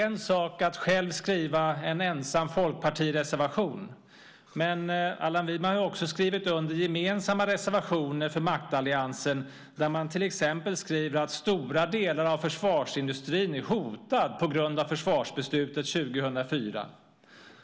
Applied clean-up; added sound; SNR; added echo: none; none; none; none.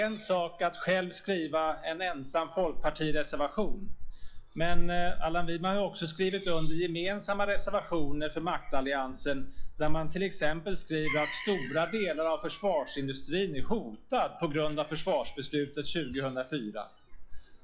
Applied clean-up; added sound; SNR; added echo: classical method log-MMSE.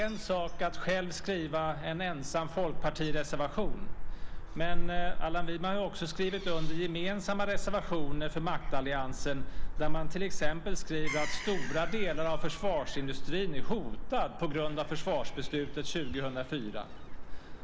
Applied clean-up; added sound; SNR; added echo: none; Gull, seagull / Fowl; -5 dB; none.